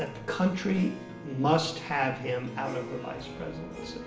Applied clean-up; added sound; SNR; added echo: none; Harp; 16 dB; reverberation time 0.8 s.